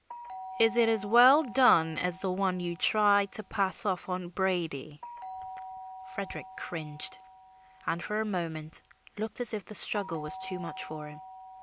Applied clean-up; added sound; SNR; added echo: none; Doorbell; 16 dB; none.